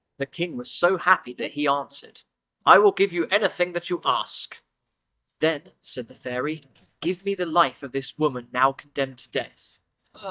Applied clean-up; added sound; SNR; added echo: neural mask model DeepFilterNet 3.